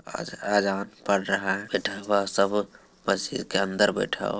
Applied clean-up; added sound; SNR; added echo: neural separator model SepFormer DNS4.